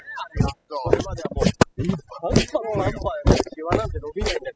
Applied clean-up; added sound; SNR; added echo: classical method spectral subtraction.